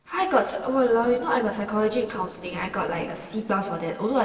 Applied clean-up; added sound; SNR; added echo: neural separator model SepFormer DNS4.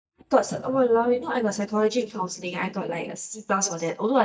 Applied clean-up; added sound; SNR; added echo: neural mask model DeepFilterNet 3.